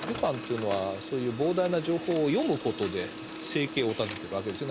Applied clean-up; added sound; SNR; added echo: none; Printer; 10 dB; none.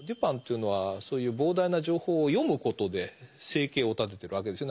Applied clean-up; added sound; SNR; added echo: none; none; none; none.